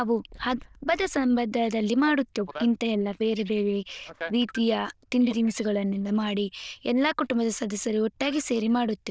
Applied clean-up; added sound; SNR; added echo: neural diffusion model UNIVERSE++.